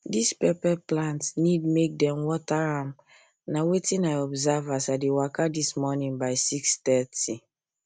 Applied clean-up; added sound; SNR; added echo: none; none; none; none.